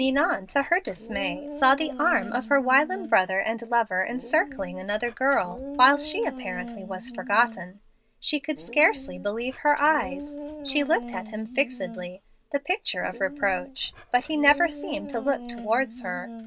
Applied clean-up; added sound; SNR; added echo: none; Dog; 13 dB; none.